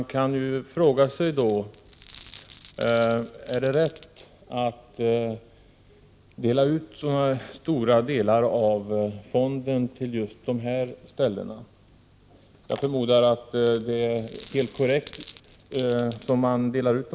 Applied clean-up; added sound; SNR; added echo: none; Glass; 15 dB; none.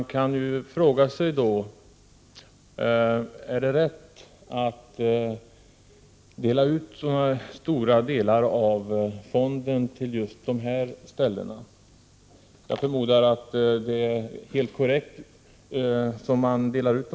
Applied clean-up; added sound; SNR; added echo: none; none; none; none.